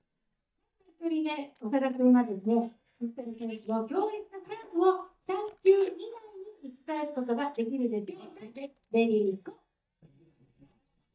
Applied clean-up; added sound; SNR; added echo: neural mask model DeepFilterNet 3.